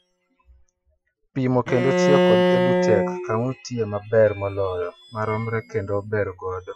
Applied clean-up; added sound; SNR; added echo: classical method Wiener filter.